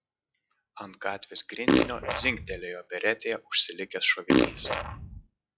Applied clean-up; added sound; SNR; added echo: classical method log-MMSE.